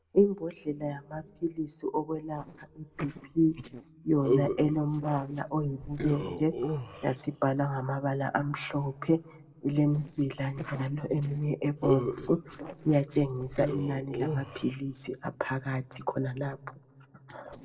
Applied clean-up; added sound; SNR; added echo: neural separator model SepFormer DNS4.